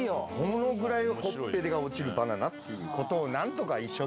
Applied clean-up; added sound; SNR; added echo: none; Wind instrument, woodwind instrument; 12 dB; none.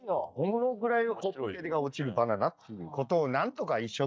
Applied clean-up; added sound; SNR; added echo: neural mask model DeepFilterNet 3.